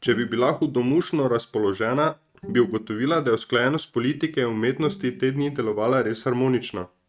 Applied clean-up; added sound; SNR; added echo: neural mask model RNNoise.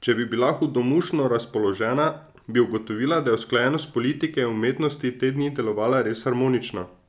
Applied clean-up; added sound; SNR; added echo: none; none; none; none.